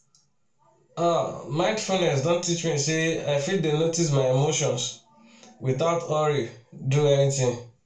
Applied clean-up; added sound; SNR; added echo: none; none; none; reverberation time 0.3 s.